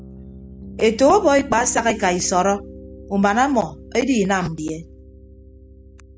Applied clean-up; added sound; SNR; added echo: none; Piano; 17 dB; none.